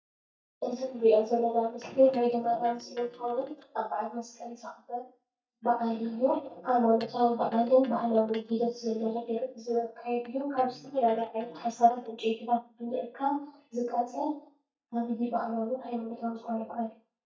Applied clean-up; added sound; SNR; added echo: neural mask model DeepFilterNet 3.